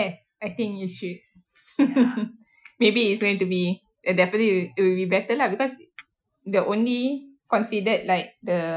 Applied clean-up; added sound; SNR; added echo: classical method Wiener filter.